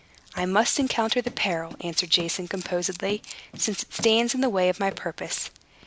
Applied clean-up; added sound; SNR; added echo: none; Camera + Run; 18 dB; none.